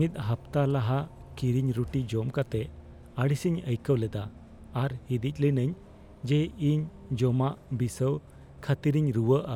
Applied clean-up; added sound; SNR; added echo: none; Bus; 19 dB; none.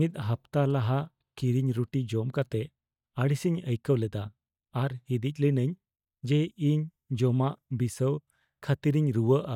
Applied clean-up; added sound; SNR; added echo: neural mask model DeepFilterNet 3.